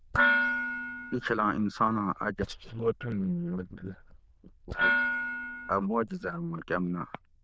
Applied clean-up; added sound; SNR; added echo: neural diffusion model UNIVERSE++.